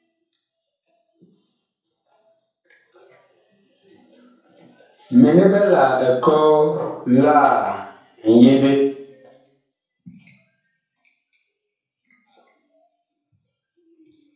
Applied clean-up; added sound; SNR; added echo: none; none; none; reverberation time 0.7 s.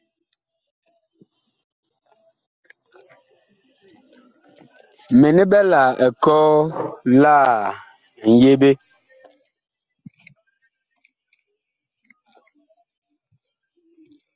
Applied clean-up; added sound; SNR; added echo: none; none; none; none.